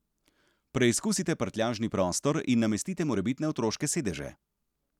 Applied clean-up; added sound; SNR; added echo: none; none; none; none.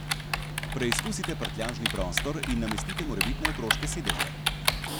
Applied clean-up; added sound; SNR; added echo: none; Typing; -4 dB; none.